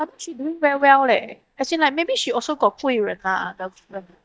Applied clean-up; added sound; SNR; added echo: neural mask model DeepFilterNet 3.